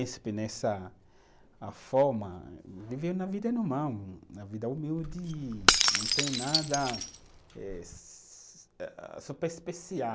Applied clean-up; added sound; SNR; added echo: none; Shatter / Crushing; -4 dB; none.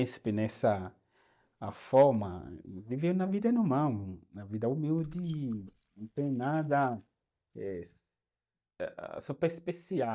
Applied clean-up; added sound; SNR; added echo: neural mask model DeepFilterNet 3.